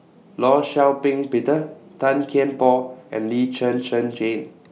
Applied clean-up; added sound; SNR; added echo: none; none; none; none.